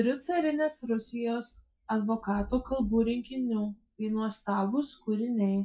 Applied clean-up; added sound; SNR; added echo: classical method log-MMSE.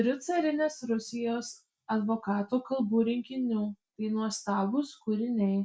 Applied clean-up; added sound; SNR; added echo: none; none; none; none.